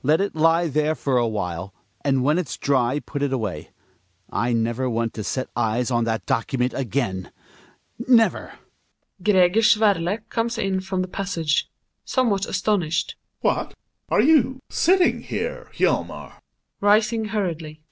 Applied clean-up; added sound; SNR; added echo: none; none; none; none.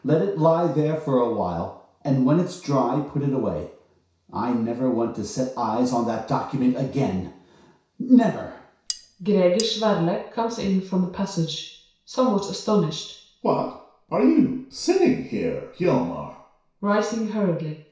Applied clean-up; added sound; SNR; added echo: none; Cutlery, silverware; 12 dB; reverberation time 0.6 s.